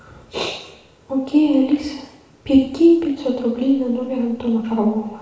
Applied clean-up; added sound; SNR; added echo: none; none; none; reverberation time 0.8 s.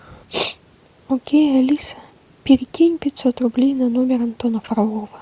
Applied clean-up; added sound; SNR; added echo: none; none; none; none.